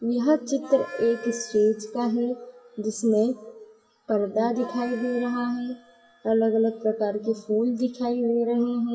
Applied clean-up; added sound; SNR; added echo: classical method WPE with log-MMSE.